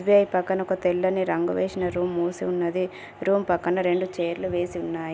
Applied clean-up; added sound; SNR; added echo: none; none; none; none.